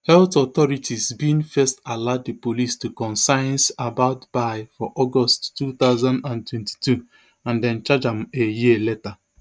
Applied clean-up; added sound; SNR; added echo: neural mask model RNNoise.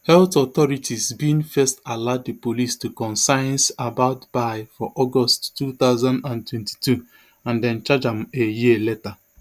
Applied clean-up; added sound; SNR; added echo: none; none; none; none.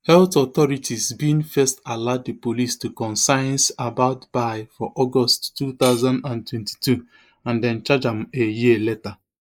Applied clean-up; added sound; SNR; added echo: neural mask model Resemble Enhance denoiser.